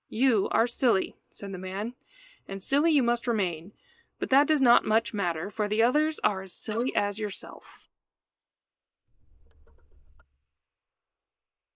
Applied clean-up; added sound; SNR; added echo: neural mask model Resemble Enhance denoiser.